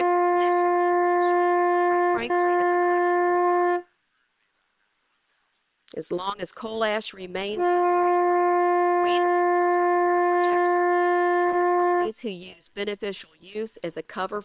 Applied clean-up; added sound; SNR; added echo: neural separator model SepFormer WHAM!.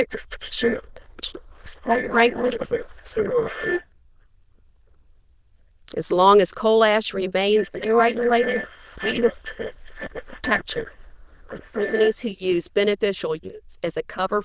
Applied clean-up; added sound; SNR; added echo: neural diffusion model UNIVERSE++.